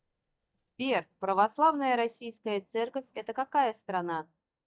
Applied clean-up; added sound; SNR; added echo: neural mask model DeepFilterNet 3.